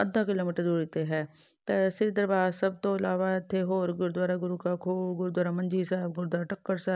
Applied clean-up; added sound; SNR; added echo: none; none; none; none.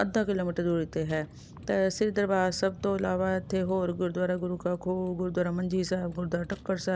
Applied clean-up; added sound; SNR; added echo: none; Vehicle; 18 dB; none.